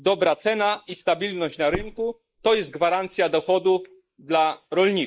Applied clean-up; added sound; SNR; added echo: neural mask model Resemble Enhance denoiser.